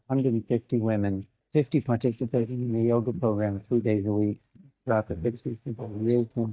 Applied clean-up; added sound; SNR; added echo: neural mask model DeepFilterNet 3.